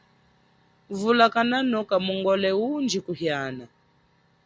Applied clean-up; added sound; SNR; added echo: none; none; none; none.